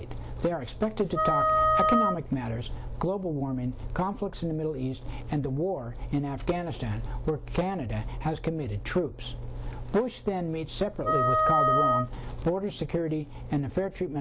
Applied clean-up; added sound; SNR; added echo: none; Wind instrument, woodwind instrument; -5 dB; none.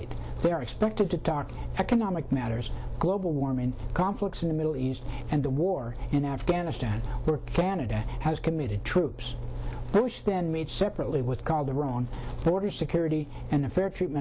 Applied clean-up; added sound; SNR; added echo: none; none; none; none.